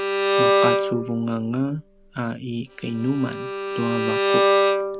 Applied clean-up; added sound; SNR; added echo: none; Bowed string instrument; -5 dB; none.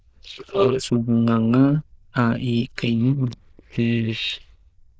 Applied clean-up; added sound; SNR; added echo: neural diffusion model UNIVERSE++.